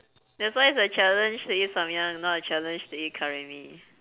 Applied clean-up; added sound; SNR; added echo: none; none; none; none.